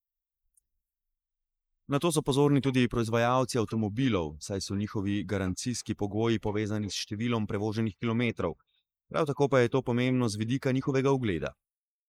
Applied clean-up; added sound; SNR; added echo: neural mask model Resemble Enhance denoiser.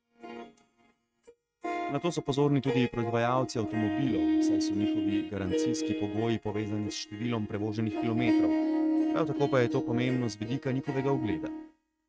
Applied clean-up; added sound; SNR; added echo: neural mask model RNNoise.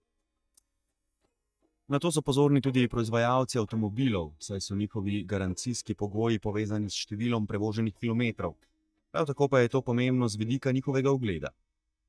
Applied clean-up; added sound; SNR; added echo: neural mask model DeepFilterNet 3.